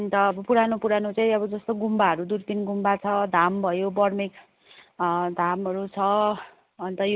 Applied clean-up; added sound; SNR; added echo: none; none; none; none.